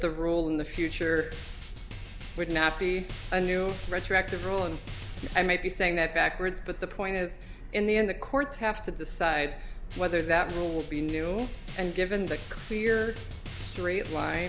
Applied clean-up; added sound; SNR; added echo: none; Drum; 15 dB; none.